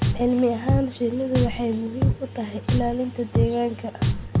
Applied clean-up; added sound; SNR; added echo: none; Drum; 0 dB; none.